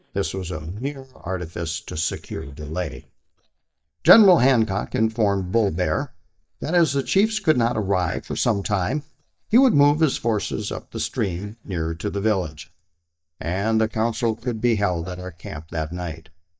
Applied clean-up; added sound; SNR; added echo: neural mask model DeepFilterNet 3.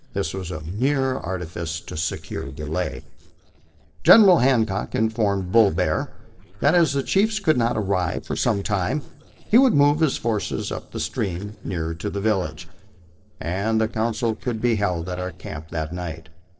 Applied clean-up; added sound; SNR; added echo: neural separator model SepFormer DNS4.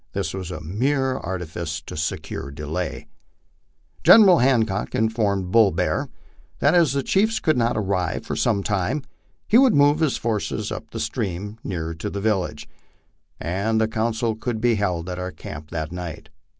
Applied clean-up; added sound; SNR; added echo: none; none; none; none.